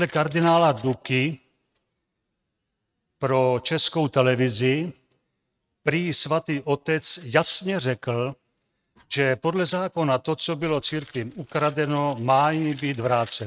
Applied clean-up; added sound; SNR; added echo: neural mask model RNNoise.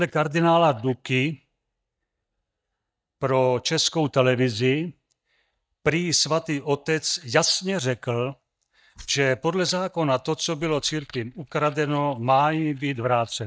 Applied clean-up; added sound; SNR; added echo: neural mask model DeepFilterNet 3.